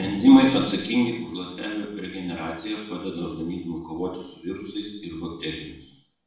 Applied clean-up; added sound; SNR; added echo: none; Drum; 20 dB; reverberation time 0.6 s.